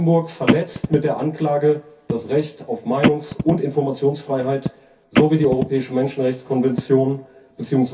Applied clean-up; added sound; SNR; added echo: none; Telephone; 5 dB; reverberation time 0.3 s.